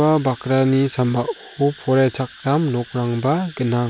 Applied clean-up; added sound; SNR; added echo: none; none; none; none.